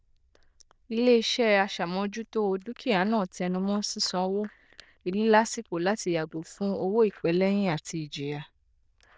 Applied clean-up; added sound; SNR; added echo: neural diffusion model UNIVERSE++.